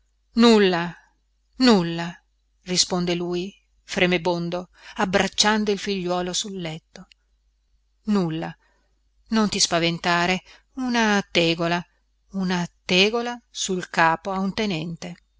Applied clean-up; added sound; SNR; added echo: none; none; none; none.